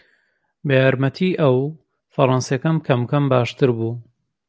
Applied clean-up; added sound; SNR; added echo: none; none; none; none.